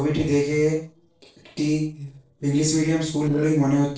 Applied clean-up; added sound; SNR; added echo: neural separator model SepFormer DNS4.